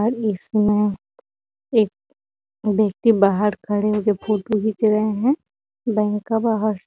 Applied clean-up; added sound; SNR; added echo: none; none; none; none.